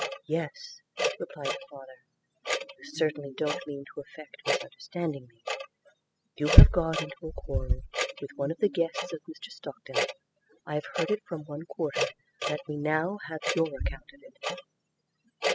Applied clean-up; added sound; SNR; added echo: classical method spectral subtraction.